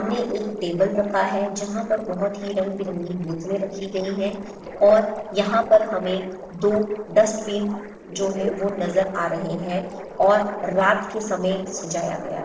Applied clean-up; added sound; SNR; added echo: neural separator model SepFormer DNS4.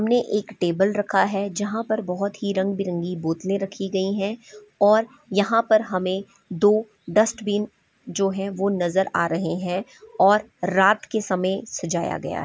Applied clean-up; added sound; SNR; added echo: none; none; none; none.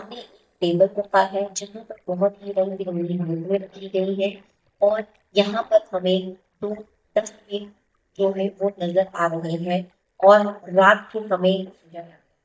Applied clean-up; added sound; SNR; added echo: neural mask model DeepFilterNet 3.